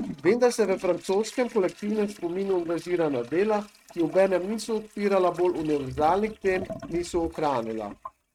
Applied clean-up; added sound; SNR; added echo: neural mask model RNNoise.